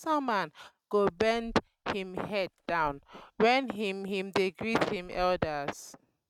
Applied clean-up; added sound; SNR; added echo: neural mask model RNNoise.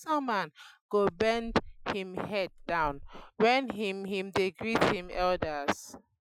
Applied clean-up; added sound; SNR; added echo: classical method Wiener filter.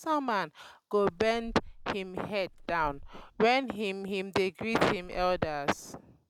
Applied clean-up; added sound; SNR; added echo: none; Bird; 17 dB; none.